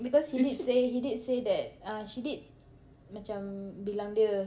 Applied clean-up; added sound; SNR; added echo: none; none; none; reverberation time 0.7 s.